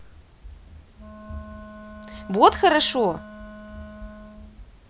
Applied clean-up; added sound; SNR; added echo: none; Run + Wind instrument, woodwind instrument; 15 dB; none.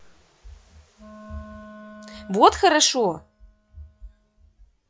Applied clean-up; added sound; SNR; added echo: classical method log-MMSE.